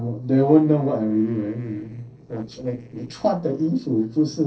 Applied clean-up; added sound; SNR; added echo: neural separator model SepFormer DNS4.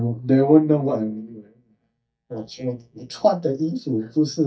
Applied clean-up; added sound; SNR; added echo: neural mask model DeepFilterNet 3.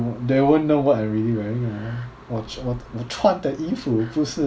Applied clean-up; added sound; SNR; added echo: none; none; none; none.